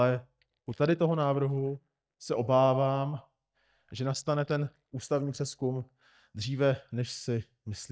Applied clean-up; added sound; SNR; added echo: neural mask model DeepFilterNet 3.